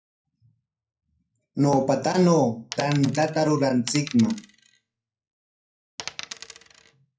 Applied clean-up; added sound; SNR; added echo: classical method WPE with log-MMSE.